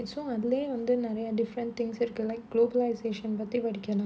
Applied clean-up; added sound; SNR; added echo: none; none; none; none.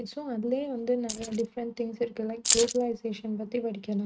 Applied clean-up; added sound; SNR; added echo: neural mask model RNNoise.